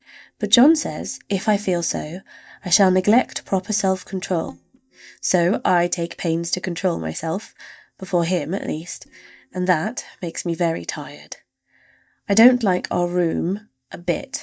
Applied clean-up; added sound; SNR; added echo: neural mask model DeepFilterNet 3.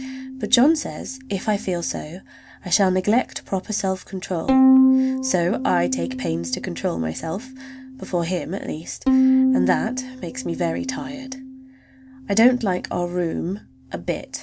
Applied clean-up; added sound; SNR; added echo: none; Bowed string instrument; 1 dB; none.